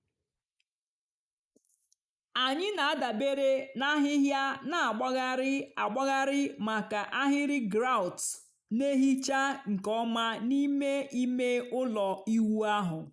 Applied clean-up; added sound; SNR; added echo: neural mask model Resemble Enhance denoiser.